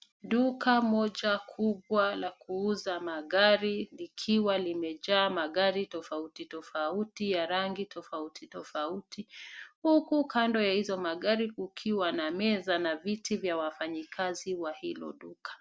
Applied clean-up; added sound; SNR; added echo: none; none; none; none.